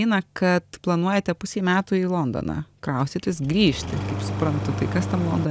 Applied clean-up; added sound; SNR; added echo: none; Engine starting; 6 dB; none.